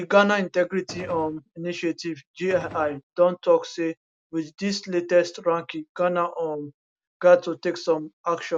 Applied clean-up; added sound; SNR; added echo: none; Gunshot, gunfire; 16 dB; none.